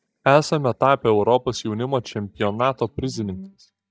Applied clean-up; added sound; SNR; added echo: neural mask model DeepFilterNet 3.